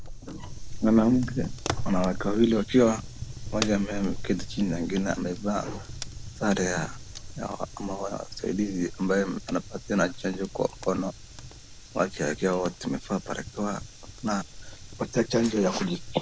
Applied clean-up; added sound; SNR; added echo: none; Fire; 8 dB; none.